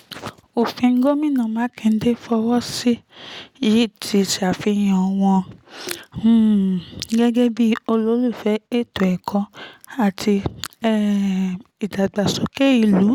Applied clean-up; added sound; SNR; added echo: none; none; none; none.